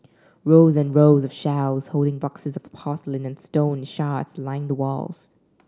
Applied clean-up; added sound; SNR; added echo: none; none; none; none.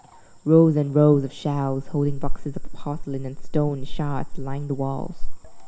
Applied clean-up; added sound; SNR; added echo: none; Cricket / Frog; 2 dB; none.